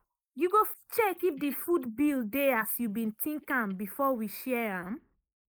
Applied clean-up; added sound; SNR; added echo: neural mask model Resemble Enhance denoiser.